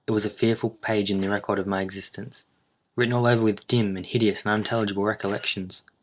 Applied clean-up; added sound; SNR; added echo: neural separator model SepFormer DNS4.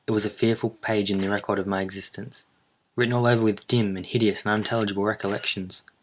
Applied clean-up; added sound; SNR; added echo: none; Camera; 18 dB; none.